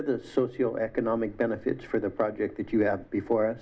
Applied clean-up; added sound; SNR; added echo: none; none; none; none.